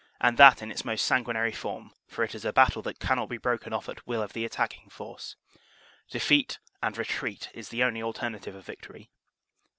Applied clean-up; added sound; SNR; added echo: none; none; none; none.